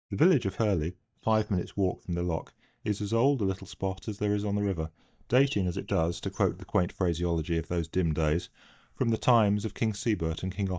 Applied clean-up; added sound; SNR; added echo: neural mask model DeepFilterNet 3.